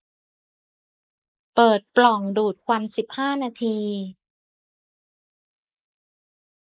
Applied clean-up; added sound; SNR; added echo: neural mask model Resemble Enhance denoiser.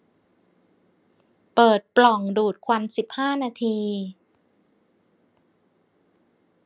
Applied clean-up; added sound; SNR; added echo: none; none; none; none.